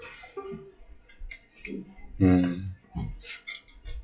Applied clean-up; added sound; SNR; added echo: classical method WPE with log-MMSE.